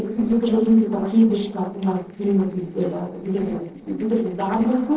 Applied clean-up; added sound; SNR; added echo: neural separator model SepFormer DNS4.